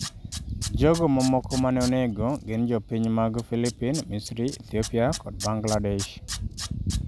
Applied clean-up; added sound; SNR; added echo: none; Tools; 14 dB; none.